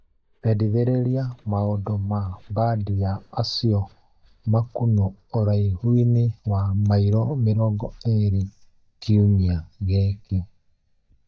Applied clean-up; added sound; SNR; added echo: neural mask model DeepFilterNet 3.